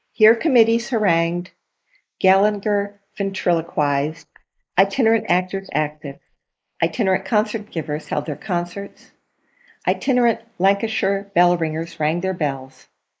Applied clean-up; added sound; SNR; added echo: neural mask model Resemble Enhance denoiser.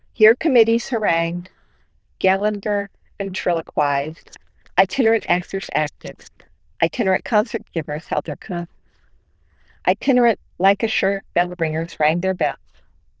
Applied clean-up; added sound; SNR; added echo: neural diffusion model UNIVERSE++.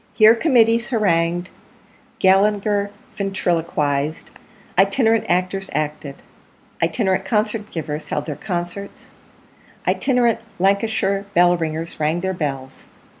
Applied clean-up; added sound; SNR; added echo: none; none; none; none.